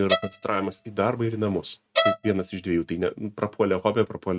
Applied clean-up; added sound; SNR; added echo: neural mask model RNNoise.